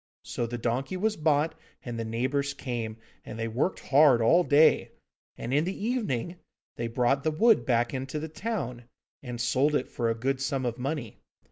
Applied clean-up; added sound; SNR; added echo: none; none; none; none.